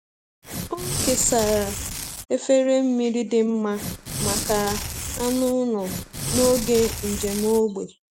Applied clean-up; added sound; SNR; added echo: none; Tearing; 6 dB; none.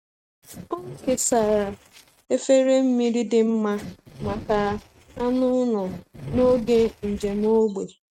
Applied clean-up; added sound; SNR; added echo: neural mask model RNNoise.